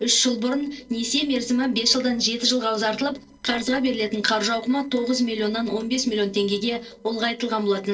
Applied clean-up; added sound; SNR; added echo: neural separator model SepFormer DNS4.